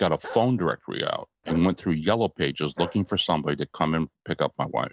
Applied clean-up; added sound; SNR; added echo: none; Bark; 18 dB; none.